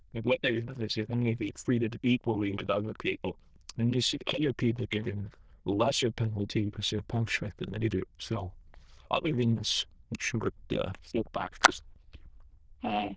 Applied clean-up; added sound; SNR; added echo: neural diffusion model UNIVERSE++.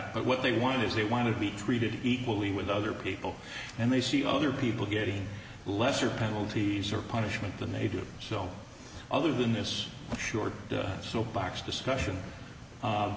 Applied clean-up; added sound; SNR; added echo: none; none; none; none.